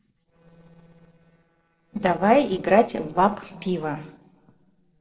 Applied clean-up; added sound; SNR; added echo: neural separator model SepFormer DNS4.